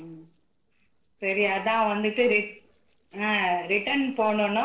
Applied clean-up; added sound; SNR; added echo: neural separator model SepFormer DNS4.